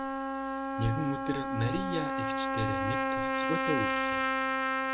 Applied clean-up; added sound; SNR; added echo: none; Trumpet; -4 dB; none.